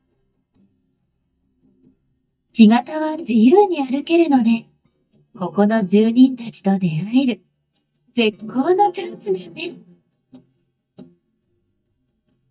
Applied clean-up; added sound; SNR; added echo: neural mask model DeepFilterNet 3.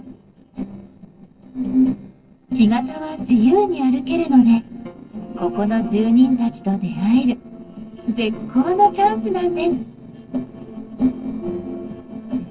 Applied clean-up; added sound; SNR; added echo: neural separator model SepFormer DNS4.